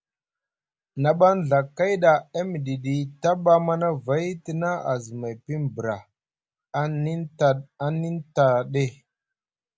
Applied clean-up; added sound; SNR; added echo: none; none; none; none.